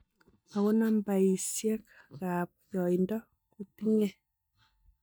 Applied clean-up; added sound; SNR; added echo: neural mask model DeepFilterNet 3.